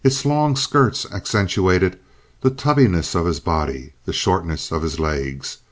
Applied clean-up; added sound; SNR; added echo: none; none; none; none.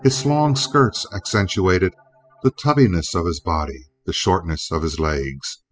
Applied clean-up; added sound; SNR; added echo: classical method spectral subtraction.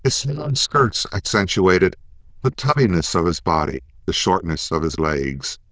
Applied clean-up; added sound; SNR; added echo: neural diffusion model UNIVERSE++.